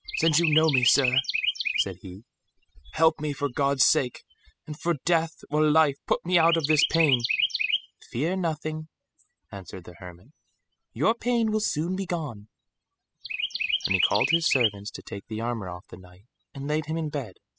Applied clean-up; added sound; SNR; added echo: classical method spectral subtraction.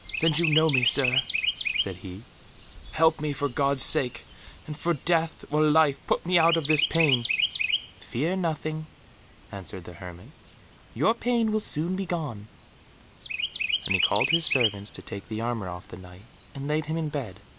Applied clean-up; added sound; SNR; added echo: none; Chirp, tweet; 5 dB; none.